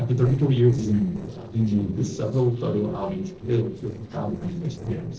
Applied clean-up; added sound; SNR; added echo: neural separator model SepFormer DNS4.